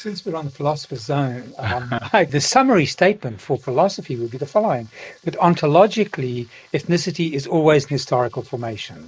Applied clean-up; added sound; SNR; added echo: neural mask model Resemble Enhance denoiser.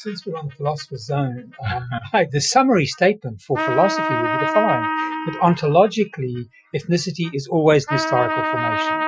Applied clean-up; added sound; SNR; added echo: classical method Wiener filter.